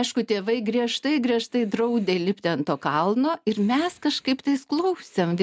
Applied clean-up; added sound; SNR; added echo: none; none; none; none.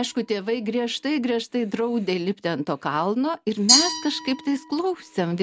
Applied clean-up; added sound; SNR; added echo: none; Glass; 5 dB; none.